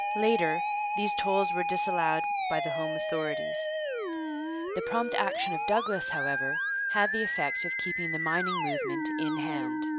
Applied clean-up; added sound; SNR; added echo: none; Musical instrument; -2 dB; none.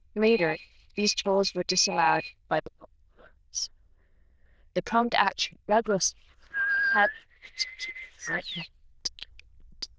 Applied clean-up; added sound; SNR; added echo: neural diffusion model UNIVERSE++.